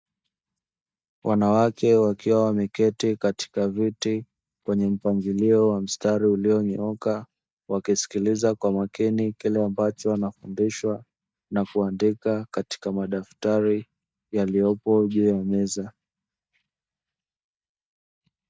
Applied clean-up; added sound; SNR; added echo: neural mask model DeepFilterNet 3.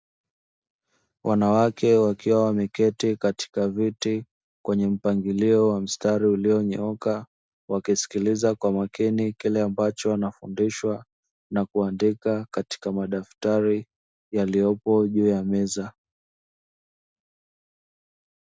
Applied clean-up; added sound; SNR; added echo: none; none; none; none.